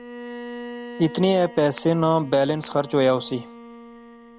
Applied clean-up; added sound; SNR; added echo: none; Bowed string instrument; 16 dB; none.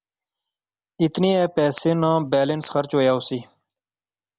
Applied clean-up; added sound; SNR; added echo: none; none; none; none.